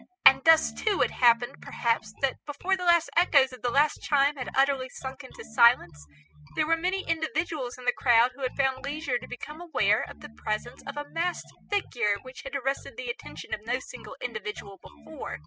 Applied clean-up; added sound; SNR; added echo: classical method spectral subtraction.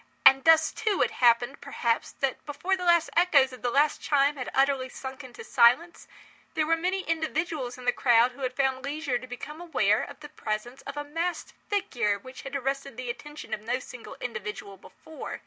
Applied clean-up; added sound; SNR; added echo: none; none; none; none.